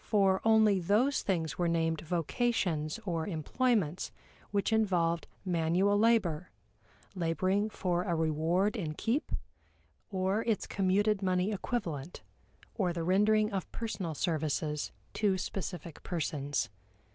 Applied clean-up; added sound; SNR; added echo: none; none; none; none.